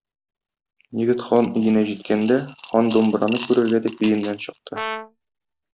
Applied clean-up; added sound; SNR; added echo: none; Coin (dropping) / Glass + Brass instrument; 15 dB; none.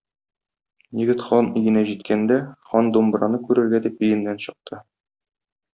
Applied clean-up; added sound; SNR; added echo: none; none; none; none.